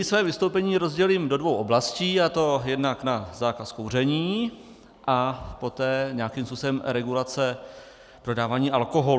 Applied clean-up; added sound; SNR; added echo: none; none; none; none.